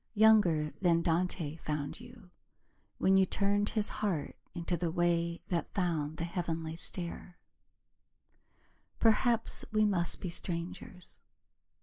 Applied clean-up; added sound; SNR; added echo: neural mask model Resemble Enhance denoiser.